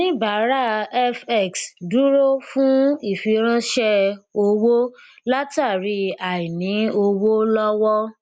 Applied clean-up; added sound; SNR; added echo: none; none; none; none.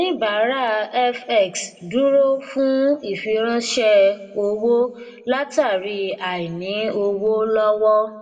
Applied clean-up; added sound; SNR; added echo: none; none; none; reverberation time 0.7 s.